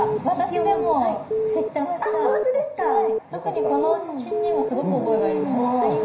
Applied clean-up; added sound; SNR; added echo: none; Alarm / Keyboard (musical); 2 dB; reverberation time 0.5 s.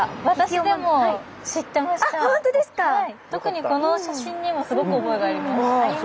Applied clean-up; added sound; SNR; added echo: none; none; none; none.